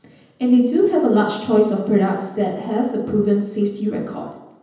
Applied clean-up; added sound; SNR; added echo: none; none; none; reverberation time 0.9 s.